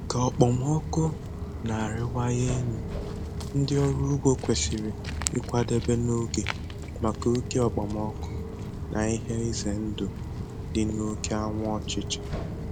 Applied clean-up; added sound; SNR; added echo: none; Walk, footsteps; 5 dB; none.